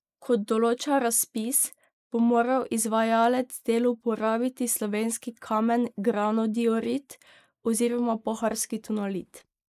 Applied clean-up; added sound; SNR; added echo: neural mask model Resemble Enhance denoiser.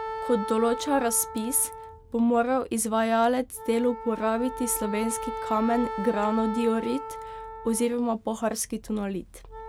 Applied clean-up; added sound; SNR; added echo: none; Wind instrument, woodwind instrument; 10 dB; none.